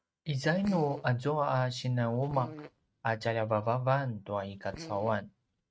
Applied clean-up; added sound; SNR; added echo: neural mask model RNNoise.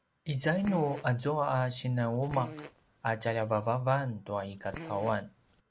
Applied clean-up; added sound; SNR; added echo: none; Fart; 15 dB; none.